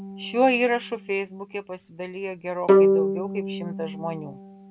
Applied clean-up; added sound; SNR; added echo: none; Bowed string instrument; -2 dB; none.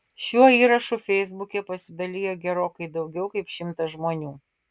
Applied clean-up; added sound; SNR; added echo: none; none; none; none.